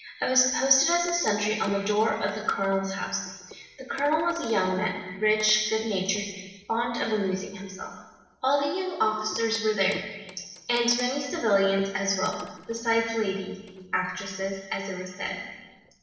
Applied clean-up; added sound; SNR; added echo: neural separator model SepFormer DNS4.